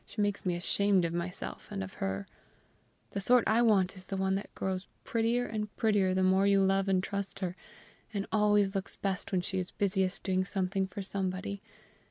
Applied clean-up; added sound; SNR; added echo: none; none; none; none.